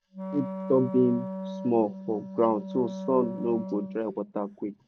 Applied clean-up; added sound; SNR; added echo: none; Wind instrument, woodwind instrument; 9 dB; none.